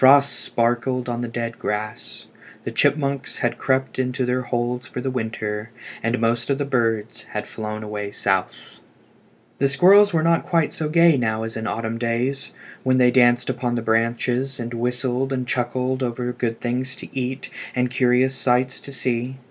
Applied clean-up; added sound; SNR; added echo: none; none; none; none.